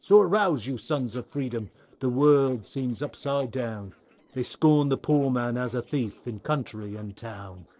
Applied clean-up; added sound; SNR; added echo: neural separator model SepFormer DNS4.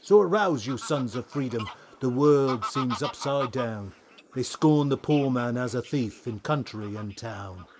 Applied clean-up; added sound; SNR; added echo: neural mask model Resemble Enhance denoiser.